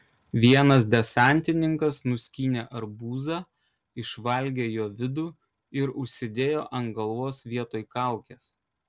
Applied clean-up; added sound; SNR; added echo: none; none; none; none.